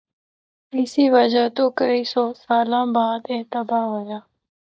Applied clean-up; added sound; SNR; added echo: neural mask model DeepFilterNet 3.